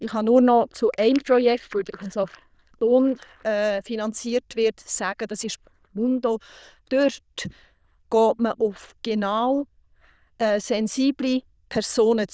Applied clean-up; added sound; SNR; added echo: neural diffusion model UNIVERSE++.